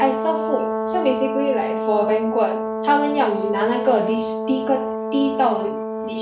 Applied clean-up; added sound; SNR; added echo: none; Brass instrument; 3 dB; none.